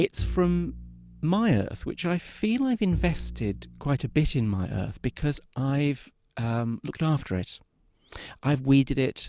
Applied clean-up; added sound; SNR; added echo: none; Bowed string instrument; 11 dB; none.